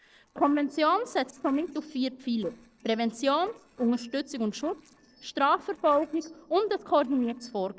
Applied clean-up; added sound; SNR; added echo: neural separator model SepFormer DNS4.